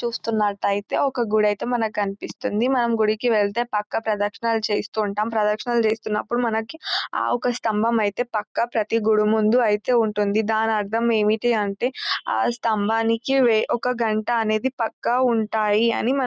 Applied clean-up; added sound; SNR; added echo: none; none; none; none.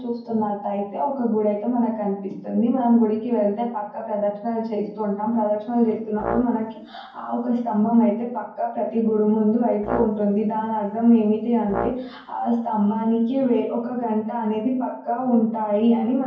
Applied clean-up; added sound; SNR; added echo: none; Brass instrument; 11 dB; reverberation time 0.9 s.